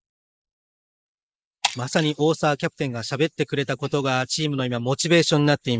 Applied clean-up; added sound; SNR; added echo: neural mask model Resemble Enhance denoiser.